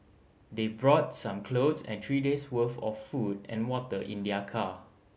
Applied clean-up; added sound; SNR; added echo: none; none; none; none.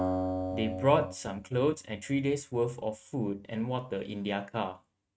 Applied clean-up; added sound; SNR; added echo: neural mask model RNNoise.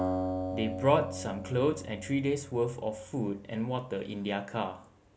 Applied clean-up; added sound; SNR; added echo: none; Acoustic guitar; 7 dB; none.